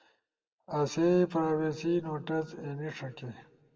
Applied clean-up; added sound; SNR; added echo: none; none; none; reverberation time 1.8 s.